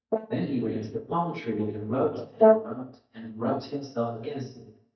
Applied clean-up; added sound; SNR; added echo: neural mask model DeepFilterNet 3.